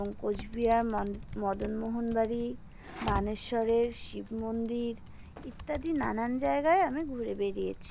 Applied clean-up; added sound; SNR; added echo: none; Typing; 11 dB; none.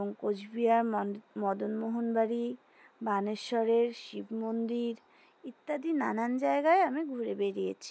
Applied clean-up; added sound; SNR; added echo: none; none; none; none.